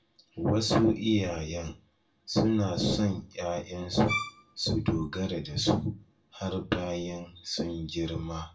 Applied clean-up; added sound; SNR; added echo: none; Bowed string instrument; 5 dB; reverberation time 0.2 s.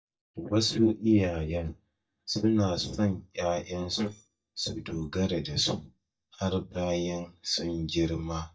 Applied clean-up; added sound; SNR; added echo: neural mask model DeepFilterNet 3.